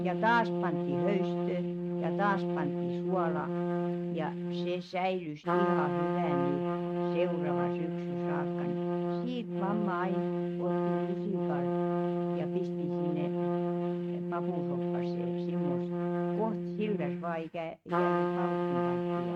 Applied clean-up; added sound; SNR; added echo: neural mask model RNNoise.